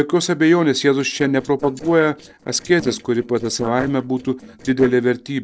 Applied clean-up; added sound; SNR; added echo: neural separator model SepFormer DNS4.